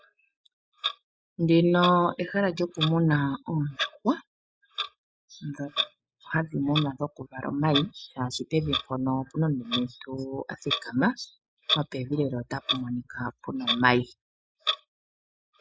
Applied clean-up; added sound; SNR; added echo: neural mask model Resemble Enhance denoiser.